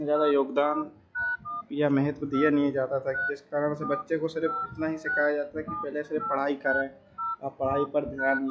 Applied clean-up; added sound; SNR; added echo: classical method log-MMSE.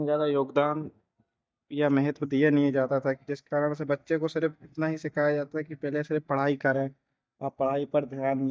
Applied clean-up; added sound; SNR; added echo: neural mask model DeepFilterNet 3.